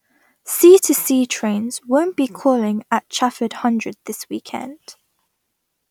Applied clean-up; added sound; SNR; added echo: none; none; none; none.